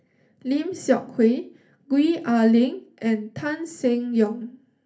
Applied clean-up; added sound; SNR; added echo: none; none; none; reverberation time 0.3 s.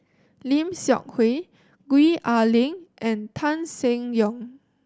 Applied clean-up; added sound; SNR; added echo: none; none; none; none.